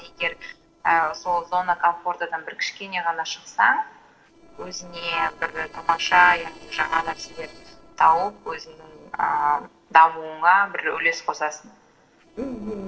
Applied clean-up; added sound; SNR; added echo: neural separator model SepFormer DNS4.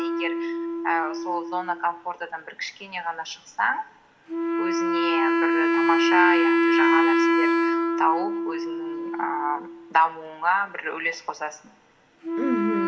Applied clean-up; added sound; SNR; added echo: none; Wind instrument, woodwind instrument; -3 dB; reverberation time 1.9 s.